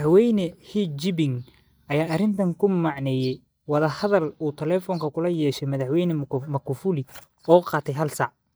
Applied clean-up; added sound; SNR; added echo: neural mask model DeepFilterNet 3.